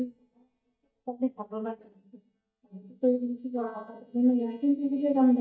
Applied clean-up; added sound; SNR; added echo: neural mask model DeepFilterNet 3.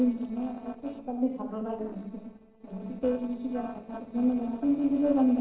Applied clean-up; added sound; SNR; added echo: neural separator model SepFormer DNS4.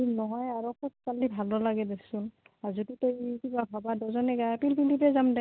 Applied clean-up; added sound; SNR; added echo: none; none; none; none.